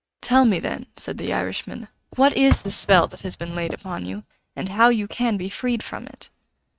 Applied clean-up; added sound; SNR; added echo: neural mask model RNNoise.